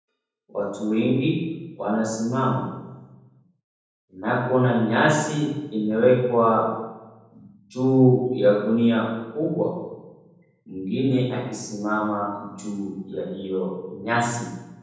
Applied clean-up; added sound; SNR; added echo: none; none; none; reverberation time 1.1 s.